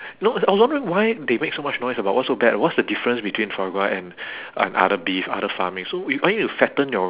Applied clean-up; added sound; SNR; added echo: none; none; none; none.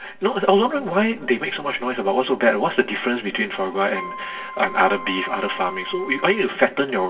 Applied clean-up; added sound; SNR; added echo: none; Wind instrument, woodwind instrument; 13 dB; reverberation time 2.7 s.